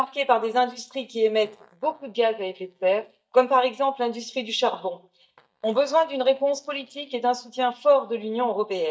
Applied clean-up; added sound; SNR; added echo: neural mask model DeepFilterNet 3.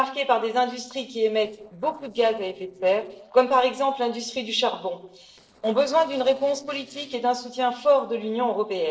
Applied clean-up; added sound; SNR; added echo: neural separator model SepFormer DNS4.